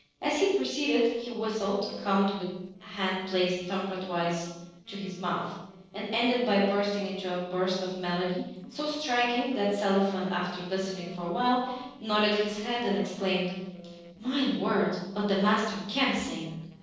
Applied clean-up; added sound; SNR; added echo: neural separator model SepFormer DNS4.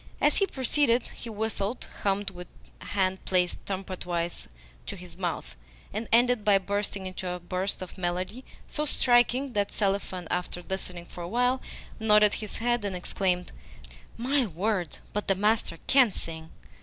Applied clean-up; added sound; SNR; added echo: none; none; none; none.